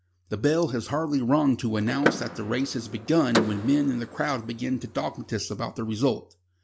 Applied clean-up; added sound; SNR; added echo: none; Door / Car; 6 dB; none.